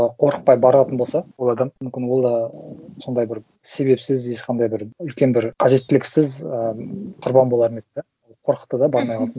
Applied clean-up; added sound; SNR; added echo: none; none; none; none.